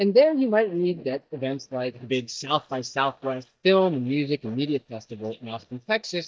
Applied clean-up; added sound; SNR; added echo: neural mask model DeepFilterNet 3.